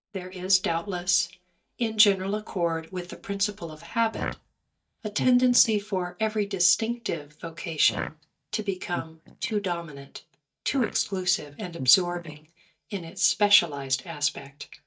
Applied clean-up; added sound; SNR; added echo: neural mask model DeepFilterNet 3.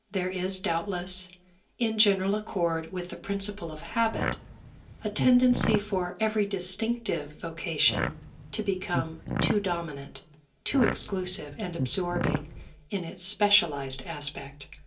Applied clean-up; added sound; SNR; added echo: none; Fart; 5 dB; reverberation time 0.3 s.